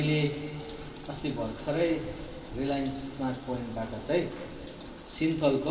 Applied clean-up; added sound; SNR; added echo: none; Bathtub (filling or washing); 10 dB; reverberation time 2.5 s.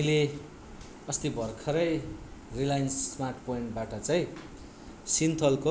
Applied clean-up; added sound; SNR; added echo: none; none; none; none.